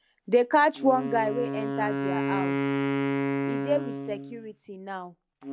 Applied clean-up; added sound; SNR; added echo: none; Wind instrument, woodwind instrument; 2 dB; none.